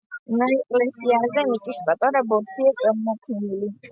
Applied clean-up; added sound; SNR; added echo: none; none; none; none.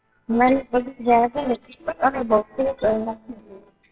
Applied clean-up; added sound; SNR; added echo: neural separator model SepFormer WHAMR!.